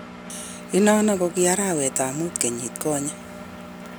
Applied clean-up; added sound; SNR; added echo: none; Engine; 14 dB; none.